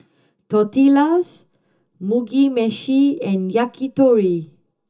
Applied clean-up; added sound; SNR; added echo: none; none; none; reverberation time 0.2 s.